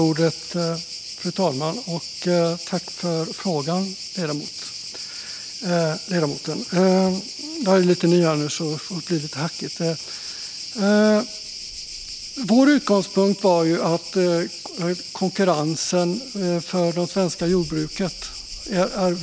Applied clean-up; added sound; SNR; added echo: none; Cricket; 12 dB; none.